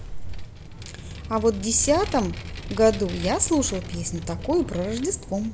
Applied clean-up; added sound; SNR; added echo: none; Vehicle; 9 dB; none.